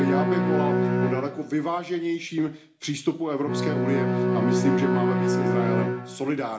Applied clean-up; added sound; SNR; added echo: none; Bowed string instrument; -3 dB; reverberation time 0.4 s.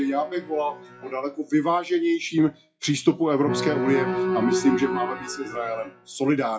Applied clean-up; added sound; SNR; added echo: classical method WPE with log-MMSE.